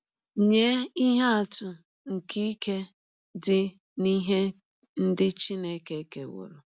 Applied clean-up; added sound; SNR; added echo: none; none; none; none.